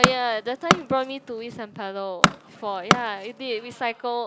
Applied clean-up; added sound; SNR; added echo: none; Tools; -2 dB; none.